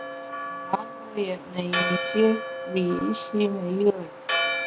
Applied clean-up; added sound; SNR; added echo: none; Church bell; 4 dB; none.